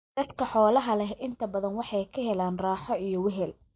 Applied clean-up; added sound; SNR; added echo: neural mask model Resemble Enhance denoiser.